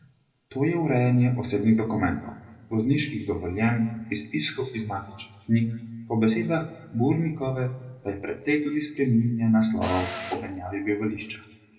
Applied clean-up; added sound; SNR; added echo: none; Tools; 12 dB; reverberation time 1.2 s.